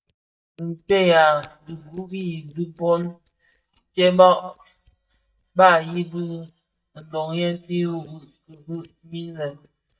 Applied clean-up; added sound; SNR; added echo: neural mask model DeepFilterNet 3.